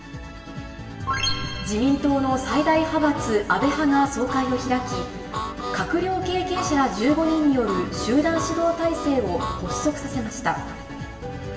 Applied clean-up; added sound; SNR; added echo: none; Harmonica; 10 dB; reverberation time 2.8 s.